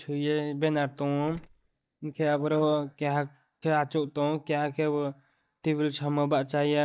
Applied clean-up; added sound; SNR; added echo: neural mask model DeepFilterNet 3.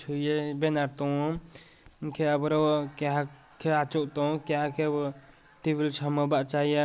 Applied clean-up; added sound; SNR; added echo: none; none; none; none.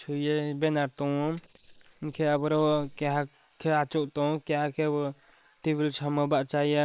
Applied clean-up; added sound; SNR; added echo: neural separator model SepFormer WHAM!.